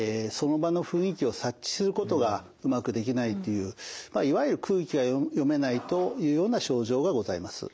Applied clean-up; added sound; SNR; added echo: none; none; none; none.